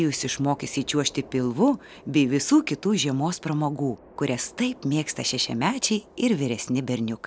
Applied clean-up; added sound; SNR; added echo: none; none; none; none.